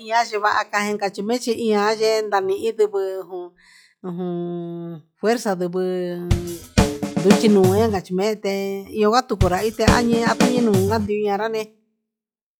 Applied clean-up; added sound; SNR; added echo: classical method log-MMSE.